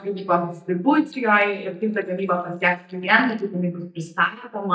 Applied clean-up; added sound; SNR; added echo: neural mask model DeepFilterNet 3.